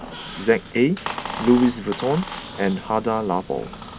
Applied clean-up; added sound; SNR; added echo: none; Squeak; 12 dB; none.